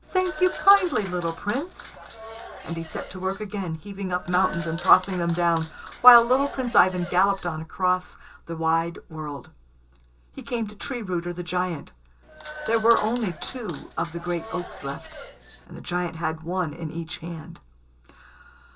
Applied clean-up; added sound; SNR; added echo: none; Applause / Clapping; 12 dB; reverberation time 0.2 s.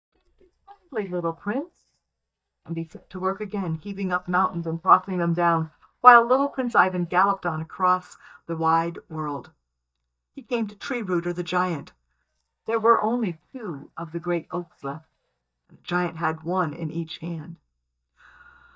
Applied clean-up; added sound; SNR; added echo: neural mask model DeepFilterNet 3.